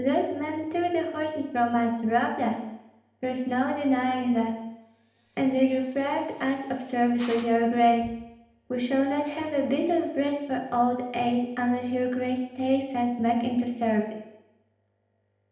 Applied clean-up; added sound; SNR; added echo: none; Drill; 20 dB; reverberation time 0.8 s.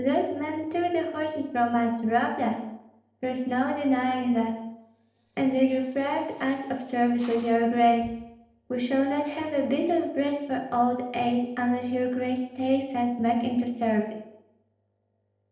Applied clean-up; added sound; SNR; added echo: neural separator model SepFormer DNS4.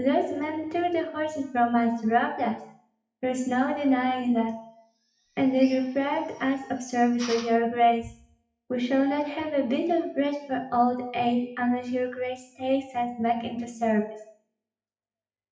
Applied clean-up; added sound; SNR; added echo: classical method WPE with log-MMSE.